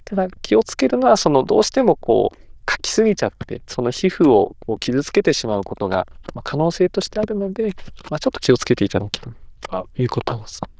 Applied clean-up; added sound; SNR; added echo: neural diffusion model UNIVERSE++.